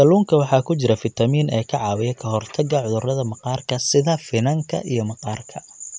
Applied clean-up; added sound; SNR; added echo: none; none; none; none.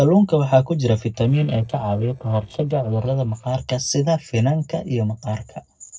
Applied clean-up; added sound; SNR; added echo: neural separator model SepFormer DNS4.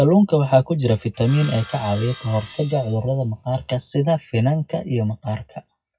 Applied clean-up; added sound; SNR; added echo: classical method WPE with log-MMSE.